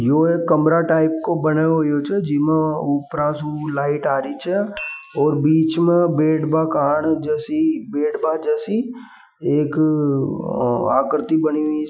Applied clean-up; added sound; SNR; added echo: classical method Wiener filter.